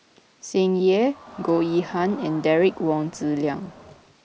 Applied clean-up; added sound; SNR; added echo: none; Crowd; 20 dB; none.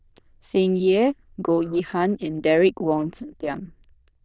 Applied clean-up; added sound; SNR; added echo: neural diffusion model UNIVERSE++.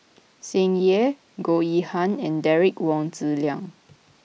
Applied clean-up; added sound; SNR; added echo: none; none; none; none.